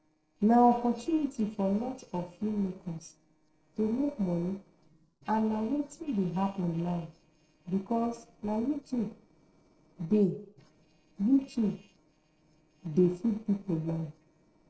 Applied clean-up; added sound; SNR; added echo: neural separator model SepFormer DNS4.